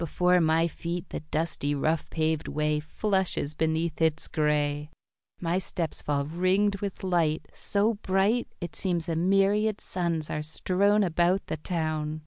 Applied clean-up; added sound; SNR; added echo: none; none; none; none.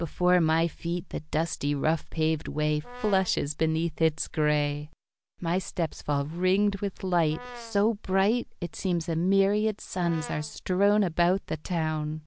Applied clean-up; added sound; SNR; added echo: none; Brass instrument; 18 dB; none.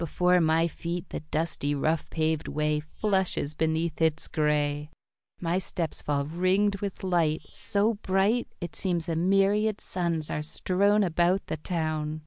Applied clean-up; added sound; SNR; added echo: neural mask model Resemble Enhance denoiser.